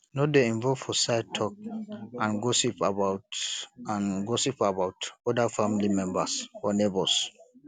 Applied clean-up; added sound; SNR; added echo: none; none; none; none.